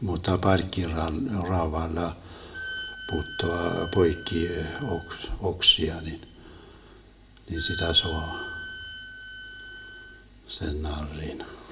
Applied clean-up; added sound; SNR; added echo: none; Wind instrument, woodwind instrument; 11 dB; reverberation time 1.0 s.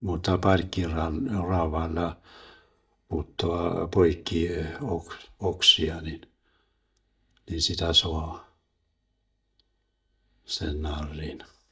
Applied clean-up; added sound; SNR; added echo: neural mask model DeepFilterNet 3.